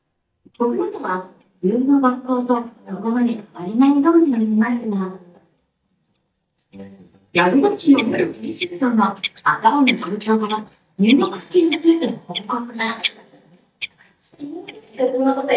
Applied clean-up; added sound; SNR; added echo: neural mask model DeepFilterNet 3.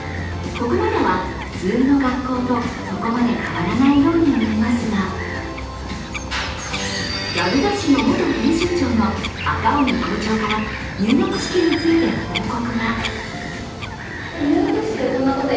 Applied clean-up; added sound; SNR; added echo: none; Bird vocalization, bird call, bird song; 10 dB; reverberation time 0.9 s.